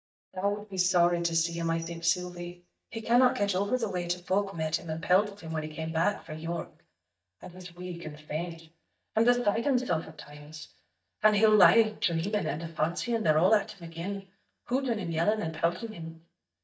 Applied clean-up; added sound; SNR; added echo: neural mask model DeepFilterNet 3.